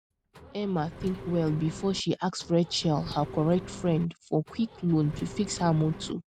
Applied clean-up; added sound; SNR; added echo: none; Engine; 14 dB; none.